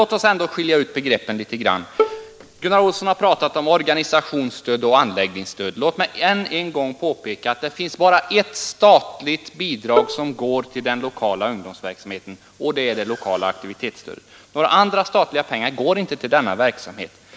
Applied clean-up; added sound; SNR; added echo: none; Bowed string instrument; 6 dB; none.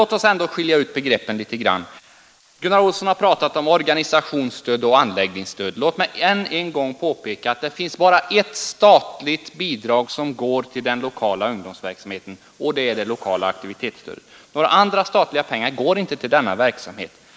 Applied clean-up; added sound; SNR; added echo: neural mask model Resemble Enhance denoiser.